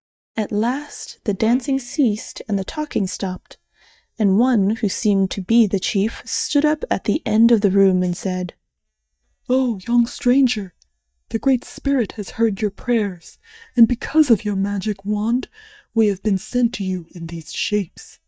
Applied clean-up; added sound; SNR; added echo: neural mask model DeepFilterNet 3.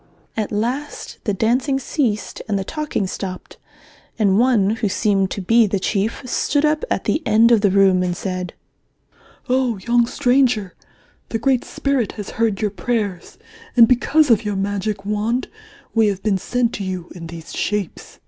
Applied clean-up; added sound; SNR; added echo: none; none; none; none.